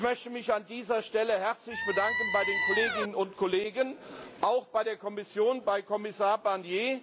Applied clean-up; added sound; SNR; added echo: none; Squeak; 0 dB; none.